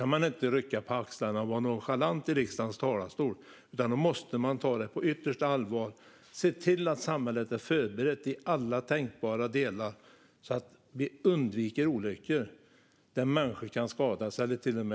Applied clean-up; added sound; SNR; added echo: none; none; none; none.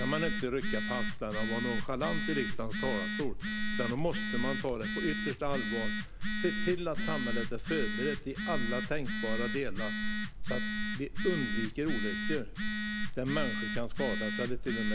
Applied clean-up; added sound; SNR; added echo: none; Telephone; -3 dB; none.